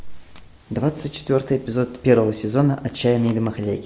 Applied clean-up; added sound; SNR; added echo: none; none; none; none.